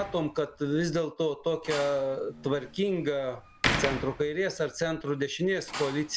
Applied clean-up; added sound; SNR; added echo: none; Slam; 8 dB; none.